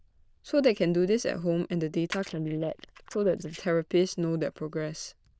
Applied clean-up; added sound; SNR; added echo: neural diffusion model UNIVERSE++.